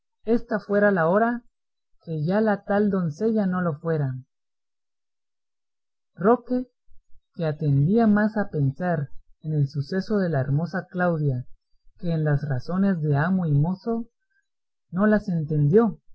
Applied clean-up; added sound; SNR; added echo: none; none; none; none.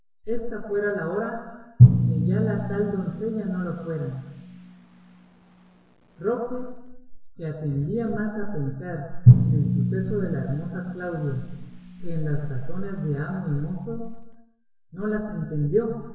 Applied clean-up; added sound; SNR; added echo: none; Drum; -3 dB; reverberation time 1.3 s.